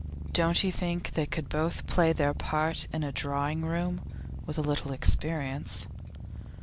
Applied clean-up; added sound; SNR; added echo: none; Purr; 10 dB; none.